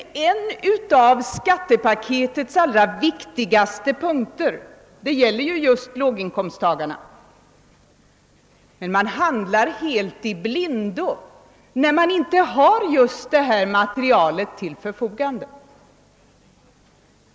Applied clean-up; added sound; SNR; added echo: none; none; none; none.